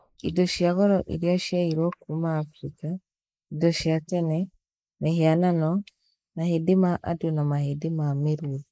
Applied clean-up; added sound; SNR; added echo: neural mask model Resemble Enhance denoiser.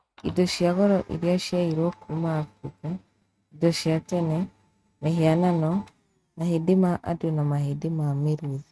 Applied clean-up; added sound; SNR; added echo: neural mask model RNNoise.